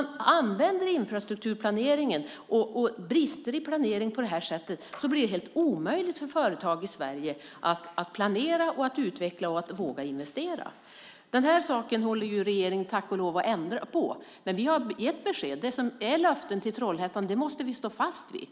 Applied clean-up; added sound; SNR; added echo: none; none; none; none.